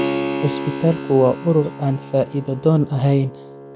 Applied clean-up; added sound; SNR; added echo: none; Keyboard (musical); 8 dB; none.